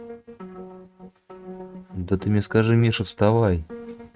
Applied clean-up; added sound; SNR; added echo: neural mask model RNNoise.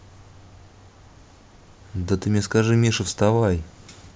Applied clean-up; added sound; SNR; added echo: none; none; none; none.